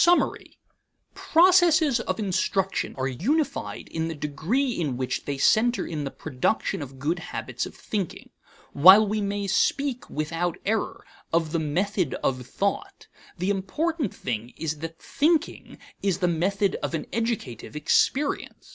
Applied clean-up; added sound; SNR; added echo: none; none; none; none.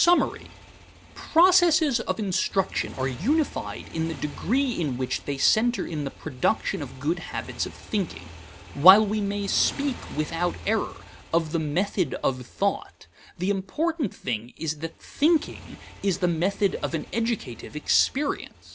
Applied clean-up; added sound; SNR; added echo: none; Motorcycle; 18 dB; none.